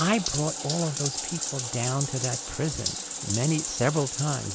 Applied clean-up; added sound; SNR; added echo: none; Bathtub (filling or washing); 4 dB; none.